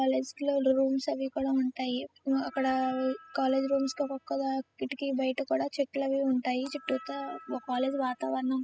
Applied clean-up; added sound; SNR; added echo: classical method spectral subtraction.